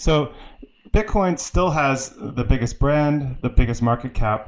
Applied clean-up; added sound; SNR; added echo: none; none; none; none.